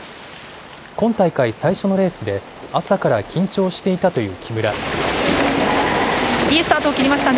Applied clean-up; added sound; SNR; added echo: none; none; none; none.